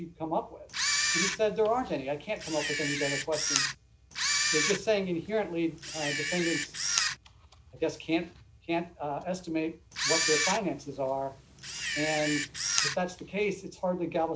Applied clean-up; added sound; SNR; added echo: none; Camera; -1 dB; none.